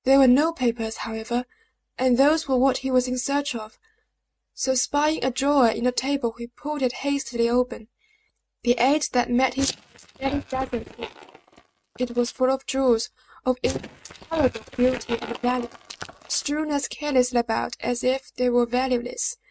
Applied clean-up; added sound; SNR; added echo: neural mask model RNNoise.